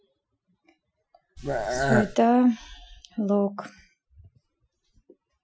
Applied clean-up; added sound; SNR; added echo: classical method Wiener filter.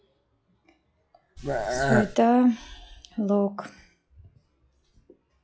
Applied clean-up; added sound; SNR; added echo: classical method log-MMSE.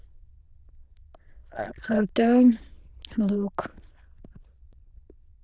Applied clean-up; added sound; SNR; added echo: neural diffusion model UNIVERSE++.